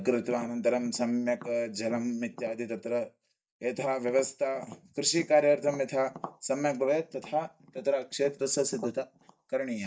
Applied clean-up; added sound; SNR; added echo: neural mask model DeepFilterNet 3.